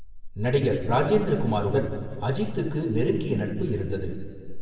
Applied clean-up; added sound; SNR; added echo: none; none; none; reverberation time 1.6 s.